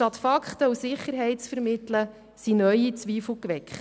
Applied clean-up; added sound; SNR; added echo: none; none; none; none.